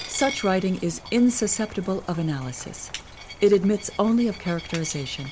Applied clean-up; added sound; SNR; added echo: none; Rain + Coin (dropping); 14 dB; none.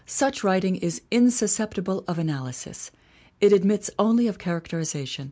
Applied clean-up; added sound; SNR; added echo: none; none; none; none.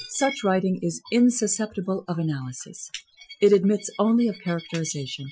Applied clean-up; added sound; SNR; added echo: classical method Wiener filter.